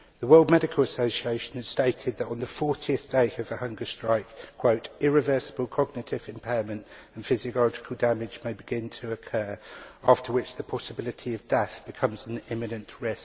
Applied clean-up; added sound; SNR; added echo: none; none; none; none.